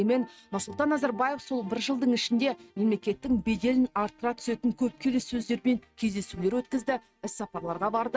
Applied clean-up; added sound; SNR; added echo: neural mask model RNNoise.